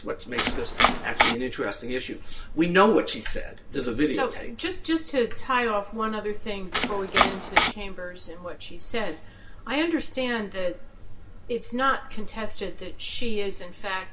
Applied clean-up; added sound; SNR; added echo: none; Domestic sounds, home sounds; -4 dB; reverberation time 0.2 s.